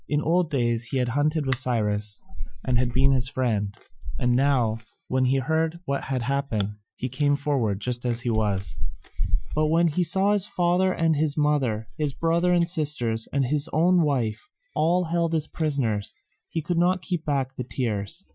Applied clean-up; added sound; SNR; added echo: classical method Wiener filter.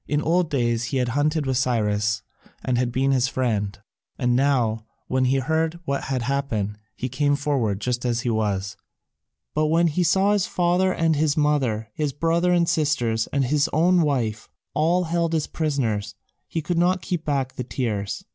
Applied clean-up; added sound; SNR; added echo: none; none; none; none.